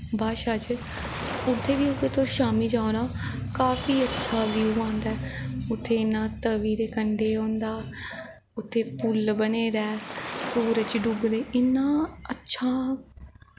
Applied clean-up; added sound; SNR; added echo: none; Waves, surf; 12 dB; none.